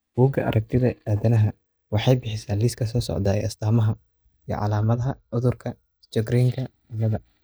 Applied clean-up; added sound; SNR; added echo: neural mask model DeepFilterNet 3.